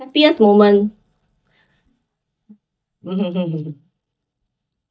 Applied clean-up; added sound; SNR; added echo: neural mask model DeepFilterNet 3.